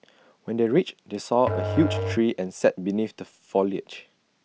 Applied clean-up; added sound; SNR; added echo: none; Musical instrument; 6 dB; none.